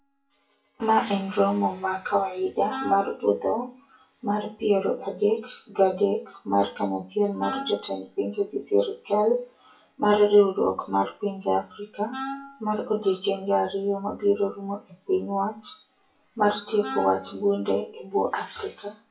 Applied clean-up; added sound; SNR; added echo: classical method WPE with log-MMSE.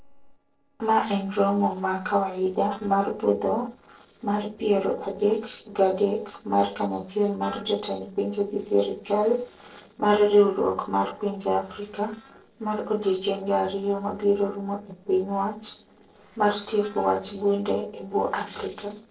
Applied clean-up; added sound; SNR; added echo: neural separator model SepFormer DNS4.